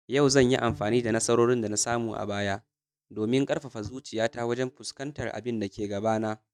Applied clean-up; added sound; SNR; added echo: neural mask model DeepFilterNet 3.